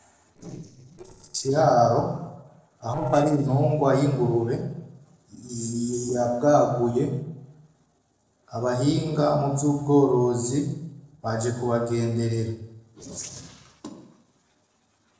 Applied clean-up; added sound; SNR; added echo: neural separator model SepFormer DNS4.